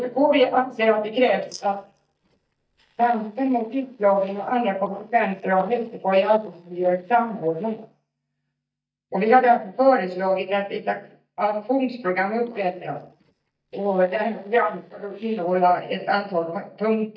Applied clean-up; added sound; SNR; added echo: neural mask model DeepFilterNet 3.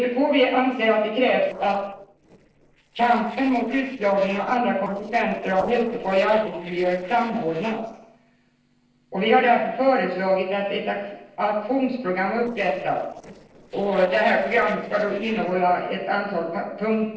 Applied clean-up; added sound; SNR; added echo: neural separator model SepFormer DNS4.